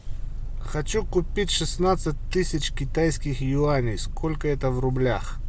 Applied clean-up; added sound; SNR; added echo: none; none; none; none.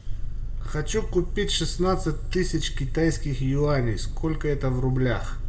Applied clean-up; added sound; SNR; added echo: none; none; none; reverberation time 1.2 s.